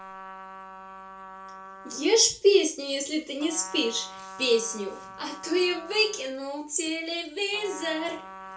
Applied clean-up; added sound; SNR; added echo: none; Trumpet; 16 dB; reverberation time 0.3 s.